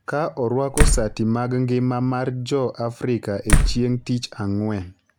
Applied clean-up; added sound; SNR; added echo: none; Slam; -2 dB; none.